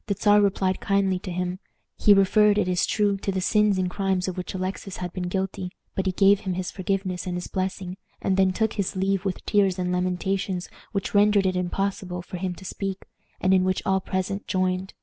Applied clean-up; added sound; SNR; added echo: none; none; none; none.